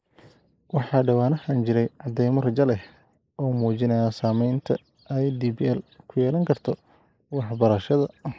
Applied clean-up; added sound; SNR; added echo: neural mask model Resemble Enhance denoiser.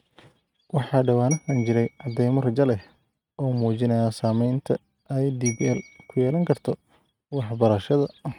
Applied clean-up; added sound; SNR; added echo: neural mask model RNNoise.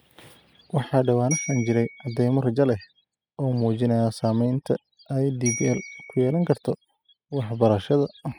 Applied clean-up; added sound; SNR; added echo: classical method spectral subtraction.